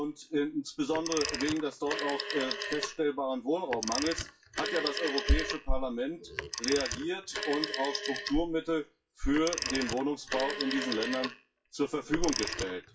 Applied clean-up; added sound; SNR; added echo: classical method WPE with log-MMSE.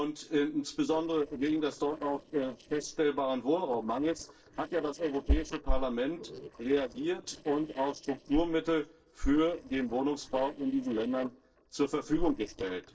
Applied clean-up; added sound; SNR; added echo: neural separator model SepFormer DNS4.